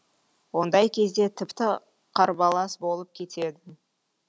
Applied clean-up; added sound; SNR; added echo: none; none; none; none.